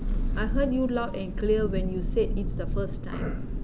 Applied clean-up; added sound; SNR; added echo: none; Thunder; -2 dB; none.